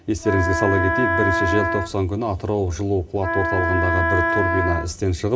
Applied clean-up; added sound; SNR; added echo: none; Wind instrument, woodwind instrument; 0 dB; reverberation time 0.9 s.